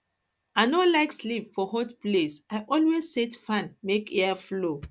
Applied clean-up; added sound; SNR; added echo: none; none; none; none.